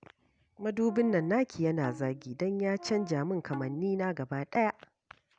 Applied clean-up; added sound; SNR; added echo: none; Brass instrument + Tabla; 18 dB; none.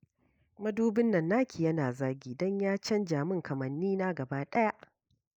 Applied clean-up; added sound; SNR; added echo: neural mask model Resemble Enhance denoiser.